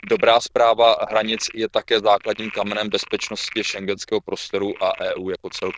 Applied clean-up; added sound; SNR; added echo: neural diffusion model UNIVERSE++.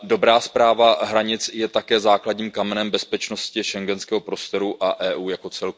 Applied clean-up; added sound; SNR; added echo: none; none; none; none.